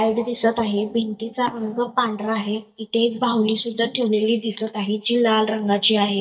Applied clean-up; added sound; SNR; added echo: neural mask model DeepFilterNet 3.